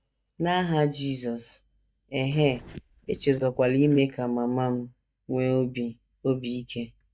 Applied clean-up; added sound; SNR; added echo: neural mask model DeepFilterNet 3.